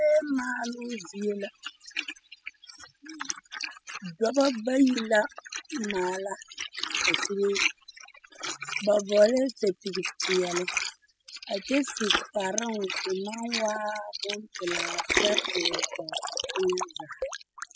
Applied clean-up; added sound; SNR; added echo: classical method spectral subtraction.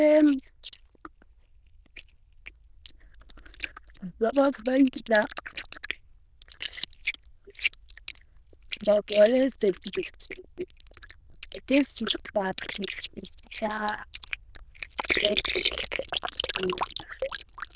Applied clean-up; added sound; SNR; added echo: neural diffusion model UNIVERSE++.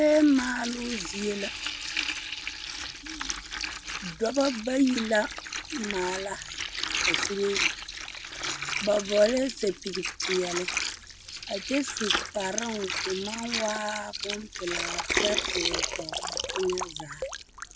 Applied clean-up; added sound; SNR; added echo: none; Water; 3 dB; none.